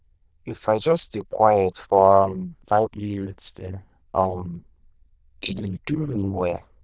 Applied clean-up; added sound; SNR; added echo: neural diffusion model UNIVERSE++.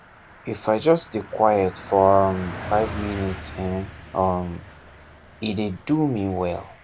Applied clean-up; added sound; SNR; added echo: none; Car passing by; 15 dB; none.